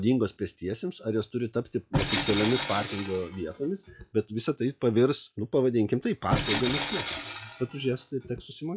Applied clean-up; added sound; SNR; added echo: classical method log-MMSE.